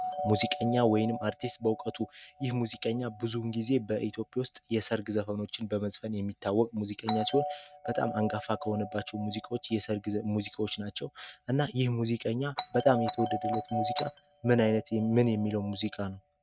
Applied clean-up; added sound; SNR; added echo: neural mask model RNNoise.